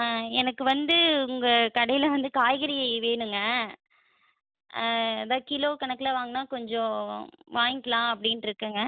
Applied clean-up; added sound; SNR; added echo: none; none; none; none.